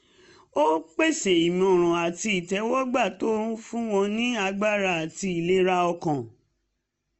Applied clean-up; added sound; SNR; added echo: none; none; none; none.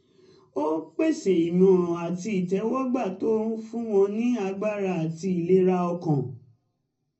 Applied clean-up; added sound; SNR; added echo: none; none; none; reverberation time 0.4 s.